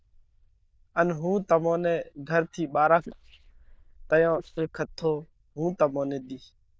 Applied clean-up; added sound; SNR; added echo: neural diffusion model UNIVERSE++.